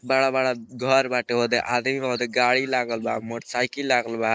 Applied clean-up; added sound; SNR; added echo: neural mask model Resemble Enhance denoiser.